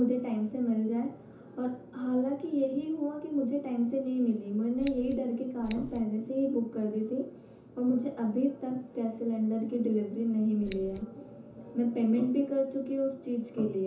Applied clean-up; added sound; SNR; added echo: none; Scissors; 16 dB; reverberation time 0.9 s.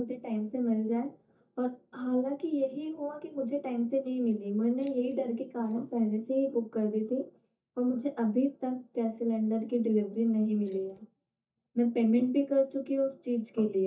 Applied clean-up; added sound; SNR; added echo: neural mask model DeepFilterNet 3.